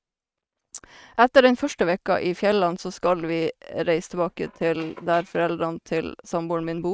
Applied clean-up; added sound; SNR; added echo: neural mask model RNNoise.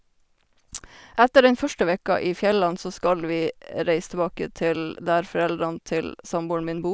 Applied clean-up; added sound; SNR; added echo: none; none; none; none.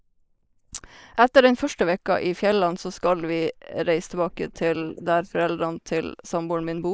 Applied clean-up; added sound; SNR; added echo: neural mask model Resemble Enhance denoiser.